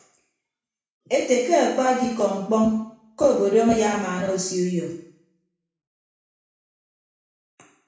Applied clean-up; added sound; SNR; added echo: none; none; none; reverberation time 0.7 s.